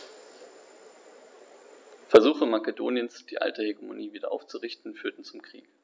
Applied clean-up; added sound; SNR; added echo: none; none; none; none.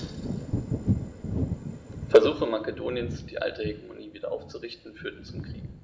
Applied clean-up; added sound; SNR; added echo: none; Thunder / Wind; 4 dB; reverberation time 0.9 s.